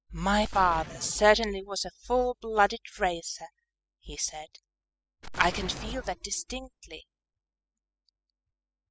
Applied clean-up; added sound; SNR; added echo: classical method spectral subtraction.